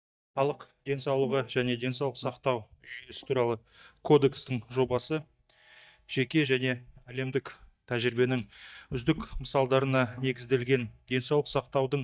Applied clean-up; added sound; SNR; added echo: neural mask model DeepFilterNet 3.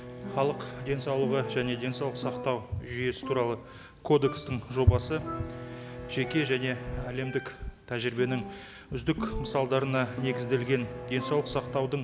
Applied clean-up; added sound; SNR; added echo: none; Percussion + Bowed string instrument; 9 dB; none.